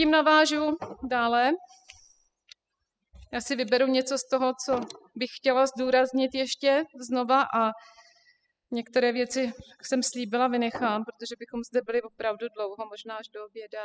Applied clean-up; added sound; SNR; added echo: classical method spectral subtraction.